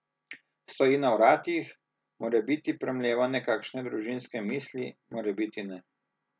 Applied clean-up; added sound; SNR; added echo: none; none; none; none.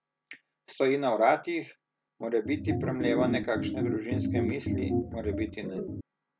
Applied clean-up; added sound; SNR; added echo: none; Organ; -1 dB; none.